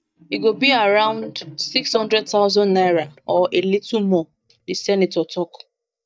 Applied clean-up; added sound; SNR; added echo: neural mask model DeepFilterNet 3.